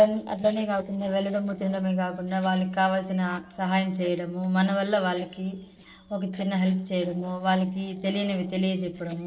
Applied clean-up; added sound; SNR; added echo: neural separator model SepFormer DNS4.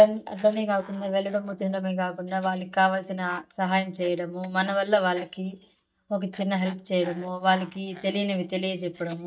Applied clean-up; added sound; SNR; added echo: neural mask model DeepFilterNet 3.